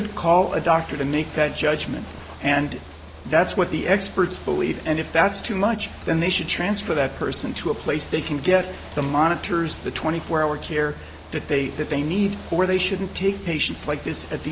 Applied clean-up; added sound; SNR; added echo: none; Ocean / Boat, Water vehicle; 18 dB; none.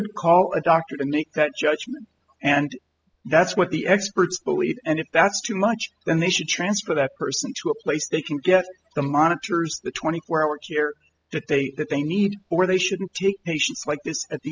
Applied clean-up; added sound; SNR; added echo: classical method spectral subtraction.